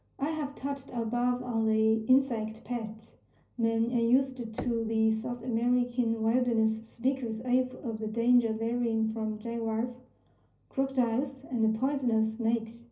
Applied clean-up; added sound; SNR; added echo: none; Knock / Wood; 18 dB; reverberation time 0.5 s.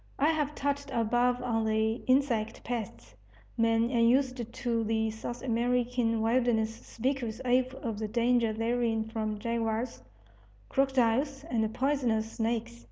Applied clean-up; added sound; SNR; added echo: none; none; none; none.